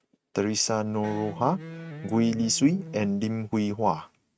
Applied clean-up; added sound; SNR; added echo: neural mask model RNNoise.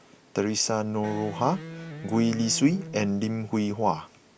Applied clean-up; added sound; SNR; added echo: none; Electric guitar; 13 dB; none.